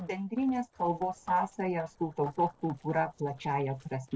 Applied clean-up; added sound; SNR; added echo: neural separator model SepFormer DNS4.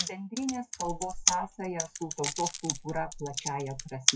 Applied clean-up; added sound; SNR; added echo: classical method log-MMSE.